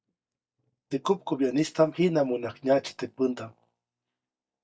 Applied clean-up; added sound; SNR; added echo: neural mask model DeepFilterNet 3.